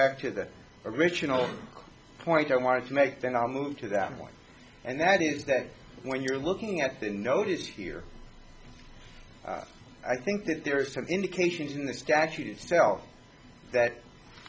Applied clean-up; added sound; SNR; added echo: none; none; none; none.